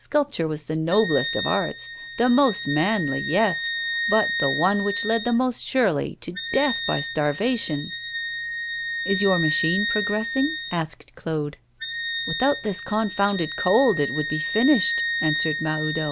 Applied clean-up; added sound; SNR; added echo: none; Wind instrument, woodwind instrument; 5 dB; none.